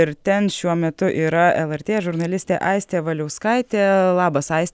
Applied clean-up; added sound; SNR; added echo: none; none; none; none.